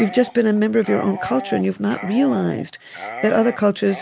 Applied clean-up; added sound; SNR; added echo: none; Dog; 13 dB; none.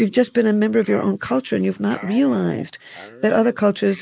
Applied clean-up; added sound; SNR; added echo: neural mask model Resemble Enhance denoiser.